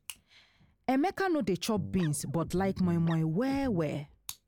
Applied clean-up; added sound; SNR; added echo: none; Guitar; 12 dB; none.